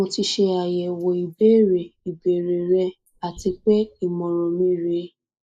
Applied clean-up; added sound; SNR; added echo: neural mask model Resemble Enhance denoiser.